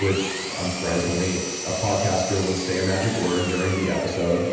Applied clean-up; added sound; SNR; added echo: none; Engine; 8 dB; reverberation time 1.1 s.